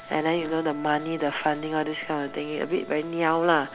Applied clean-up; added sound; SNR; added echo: none; Wind instrument, woodwind instrument; 19 dB; none.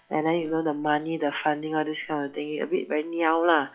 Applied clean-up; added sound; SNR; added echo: classical method log-MMSE.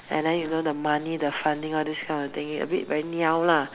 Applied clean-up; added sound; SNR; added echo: none; none; none; none.